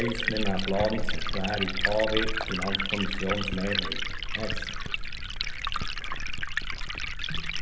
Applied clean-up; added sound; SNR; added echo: none; Liquid; -4 dB; reverberation time 0.9 s.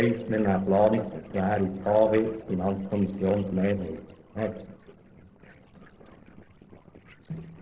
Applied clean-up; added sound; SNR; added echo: neural separator model SepFormer DNS4.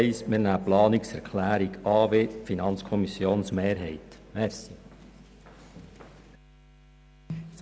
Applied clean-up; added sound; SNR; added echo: none; none; none; none.